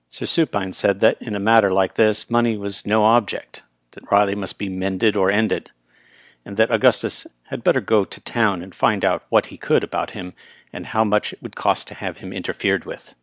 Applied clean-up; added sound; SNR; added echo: none; none; none; none.